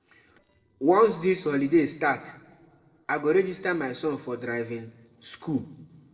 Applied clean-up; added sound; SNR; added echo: neural separator model SepFormer DNS4.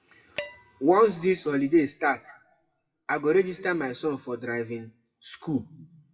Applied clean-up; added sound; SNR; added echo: classical method WPE with log-MMSE.